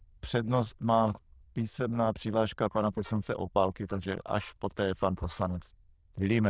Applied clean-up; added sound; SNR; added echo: neural diffusion model UNIVERSE++.